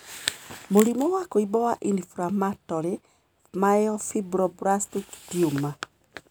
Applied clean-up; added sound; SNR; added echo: none; none; none; none.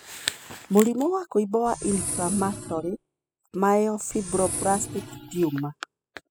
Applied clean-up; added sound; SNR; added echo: classical method spectral subtraction.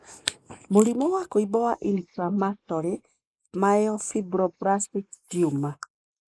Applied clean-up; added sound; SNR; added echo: neural mask model Resemble Enhance denoiser.